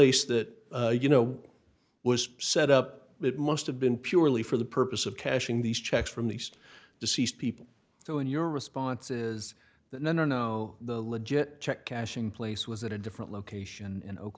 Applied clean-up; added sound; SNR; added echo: none; none; none; none.